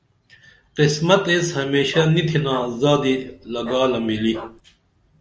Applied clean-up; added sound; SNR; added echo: none; Bark; 16 dB; none.